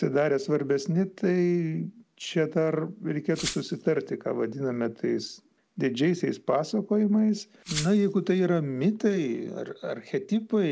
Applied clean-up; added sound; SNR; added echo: none; Glass; 12 dB; none.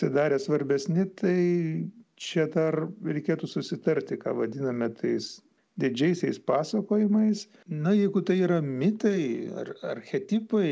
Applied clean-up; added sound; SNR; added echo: none; none; none; none.